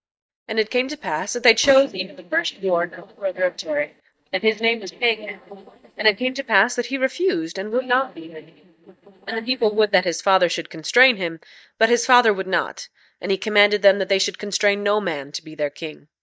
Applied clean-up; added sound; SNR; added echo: neural mask model DeepFilterNet 3.